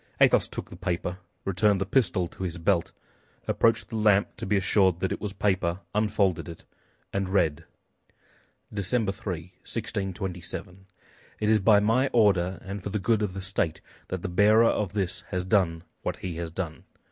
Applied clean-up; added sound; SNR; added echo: none; none; none; none.